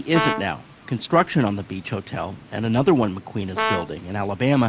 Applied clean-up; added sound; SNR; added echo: none; Brass instrument; 6 dB; none.